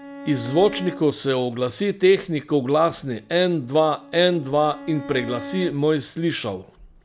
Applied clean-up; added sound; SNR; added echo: none; Bowed string instrument; 17 dB; none.